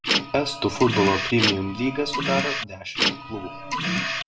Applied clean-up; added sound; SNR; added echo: none; Printer; 1 dB; reverberation time 0.4 s.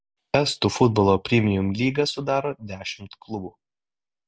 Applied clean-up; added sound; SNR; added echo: none; none; none; none.